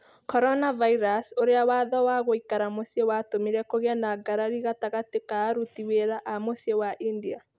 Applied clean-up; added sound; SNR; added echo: none; none; none; none.